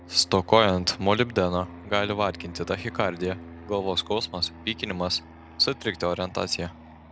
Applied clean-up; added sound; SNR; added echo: none; Fixed-wing aircraft, airplane; 18 dB; none.